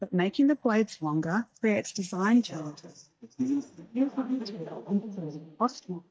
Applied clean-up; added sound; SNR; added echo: neural mask model DeepFilterNet 3.